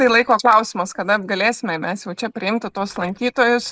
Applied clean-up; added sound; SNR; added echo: neural mask model Resemble Enhance denoiser.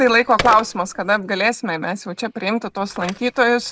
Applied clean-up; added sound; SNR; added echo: none; Telephone; 14 dB; none.